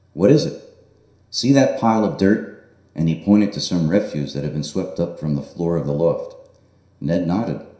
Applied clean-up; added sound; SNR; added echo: none; none; none; reverberation time 0.7 s.